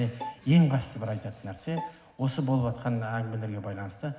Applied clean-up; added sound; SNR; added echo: none; Bowed string instrument; 16 dB; none.